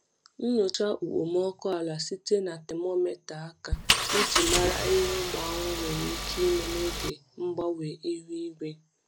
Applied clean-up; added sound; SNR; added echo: none; Engine; -1 dB; none.